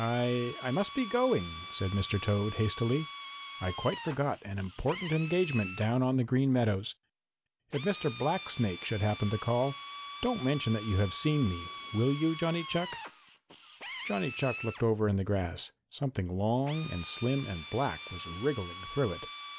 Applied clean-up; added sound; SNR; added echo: none; Drill; 12 dB; none.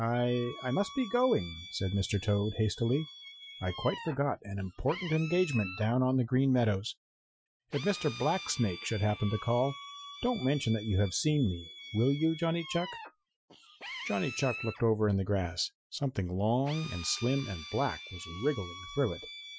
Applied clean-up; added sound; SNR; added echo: classical method Wiener filter.